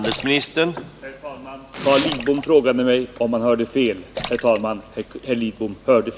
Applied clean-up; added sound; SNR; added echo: none; Splash, splatter + Domestic sounds, home sounds; 12 dB; none.